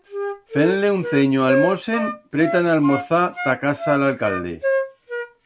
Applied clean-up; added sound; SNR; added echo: none; Wind instrument, woodwind instrument; 6 dB; none.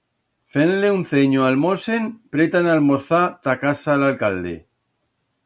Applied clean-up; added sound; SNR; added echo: none; none; none; none.